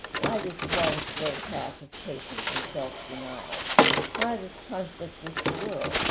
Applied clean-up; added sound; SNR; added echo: none; Bird; -5 dB; none.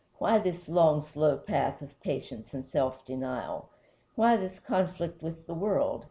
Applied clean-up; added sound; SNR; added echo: none; none; none; none.